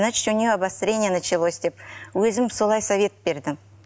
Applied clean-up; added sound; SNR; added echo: none; none; none; none.